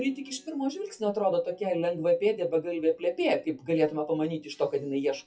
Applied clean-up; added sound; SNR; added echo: classical method WPE with log-MMSE.